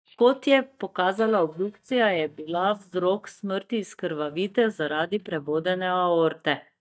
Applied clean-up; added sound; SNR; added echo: neural mask model DeepFilterNet 3.